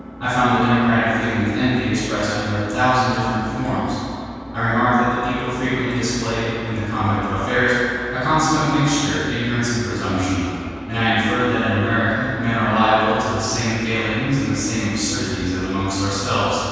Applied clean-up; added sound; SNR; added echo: none; Engine; 17 dB; reverberation time 2.1 s.